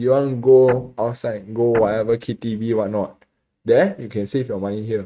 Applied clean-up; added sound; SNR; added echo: neural mask model RNNoise.